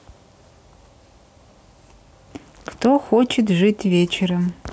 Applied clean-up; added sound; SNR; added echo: none; none; none; none.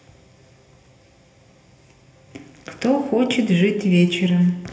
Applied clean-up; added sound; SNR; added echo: none; none; none; reverberation time 1.4 s.